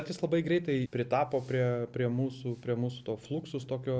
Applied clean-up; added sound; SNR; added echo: none; none; none; none.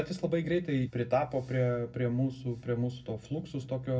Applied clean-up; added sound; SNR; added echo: none; none; none; reverberation time 0.4 s.